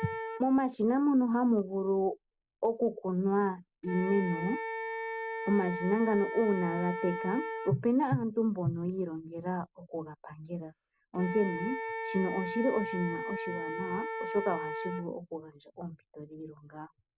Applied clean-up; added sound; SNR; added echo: none; Wind instrument, woodwind instrument; 8 dB; none.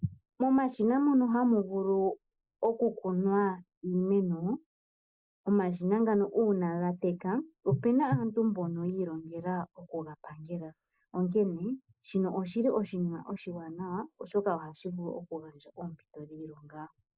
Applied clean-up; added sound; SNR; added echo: neural mask model Resemble Enhance denoiser.